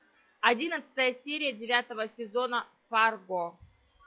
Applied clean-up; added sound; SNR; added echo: classical method log-MMSE.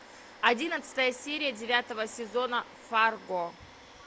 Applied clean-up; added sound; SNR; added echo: none; Domestic sounds, home sounds; 19 dB; none.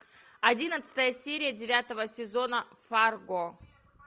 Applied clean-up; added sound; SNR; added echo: none; none; none; none.